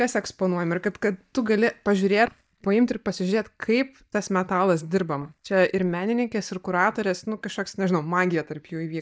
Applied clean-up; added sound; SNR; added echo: neural mask model DeepFilterNet 3.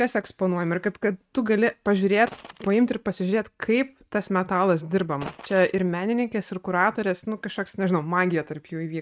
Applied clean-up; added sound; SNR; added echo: neural mask model RNNoise.